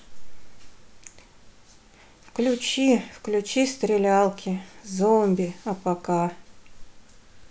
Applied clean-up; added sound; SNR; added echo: none; none; none; none.